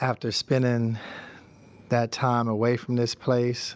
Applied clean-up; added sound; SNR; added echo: none; none; none; none.